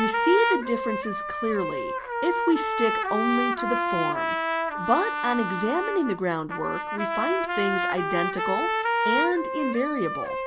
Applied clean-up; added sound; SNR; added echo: none; Trumpet; 0 dB; none.